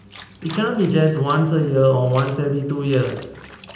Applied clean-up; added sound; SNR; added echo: none; Trickle, dribble / Splash, splatter; 20 dB; reverberation time 0.8 s.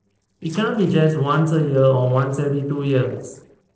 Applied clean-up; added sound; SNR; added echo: neural separator model SepFormer DNS4.